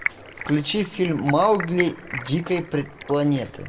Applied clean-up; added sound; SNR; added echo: none; Stream; 11 dB; reverberation time 0.8 s.